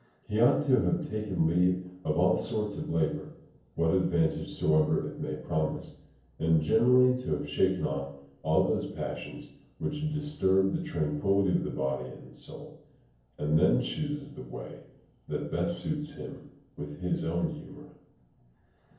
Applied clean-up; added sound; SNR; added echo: none; none; none; reverberation time 0.9 s.